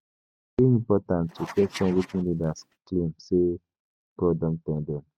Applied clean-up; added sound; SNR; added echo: neural mask model RNNoise.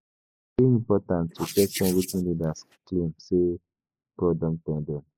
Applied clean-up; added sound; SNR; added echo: neural mask model Resemble Enhance denoiser.